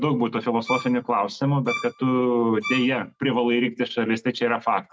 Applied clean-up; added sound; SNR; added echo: none; Bowed string instrument; 11 dB; none.